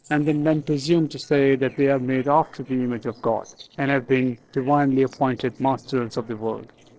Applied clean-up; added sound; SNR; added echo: neural separator model SepFormer DNS4.